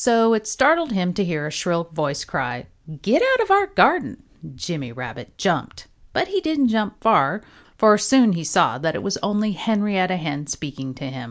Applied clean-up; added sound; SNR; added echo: none; none; none; none.